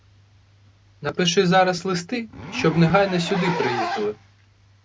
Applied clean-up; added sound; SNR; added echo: none; Zipper (clothing); 11 dB; none.